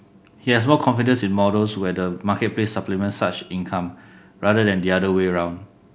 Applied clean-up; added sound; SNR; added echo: none; none; none; none.